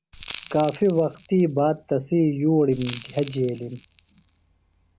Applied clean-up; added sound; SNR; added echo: none; Crackle; 11 dB; none.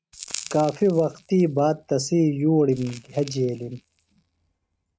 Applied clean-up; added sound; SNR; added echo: neural mask model RNNoise.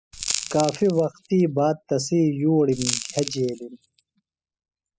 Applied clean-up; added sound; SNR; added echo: classical method spectral subtraction.